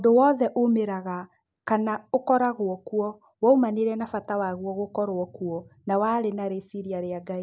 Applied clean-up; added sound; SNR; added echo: none; none; none; none.